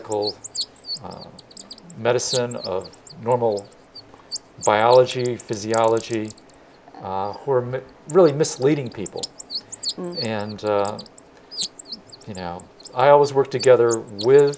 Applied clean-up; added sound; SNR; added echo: none; Bird; 15 dB; none.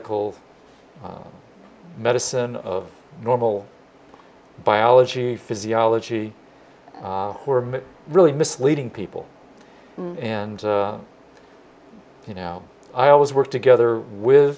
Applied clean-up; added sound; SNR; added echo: none; none; none; none.